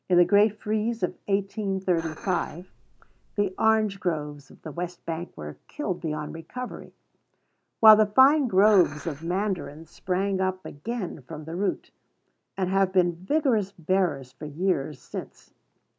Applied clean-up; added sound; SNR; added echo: none; Dishes, pots, and pans; 19 dB; none.